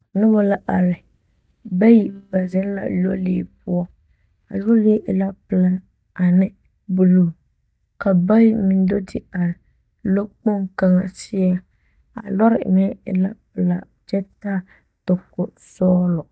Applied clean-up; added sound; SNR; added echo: neural mask model DeepFilterNet 3.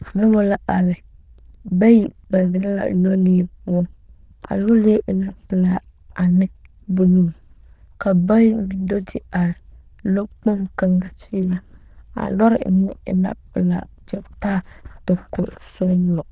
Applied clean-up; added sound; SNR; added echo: neural diffusion model UNIVERSE++.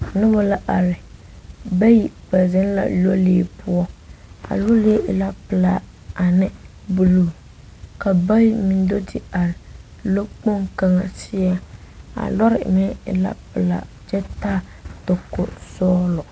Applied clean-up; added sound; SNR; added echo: none; none; none; none.